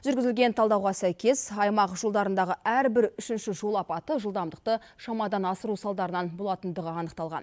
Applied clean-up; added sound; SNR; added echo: none; none; none; none.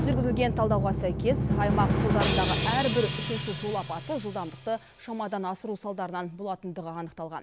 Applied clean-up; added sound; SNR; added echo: none; Drum; -1 dB; none.